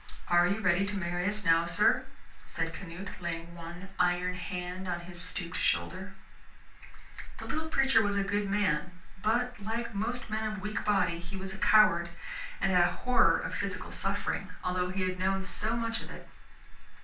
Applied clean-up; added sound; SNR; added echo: none; none; none; reverberation time 0.3 s.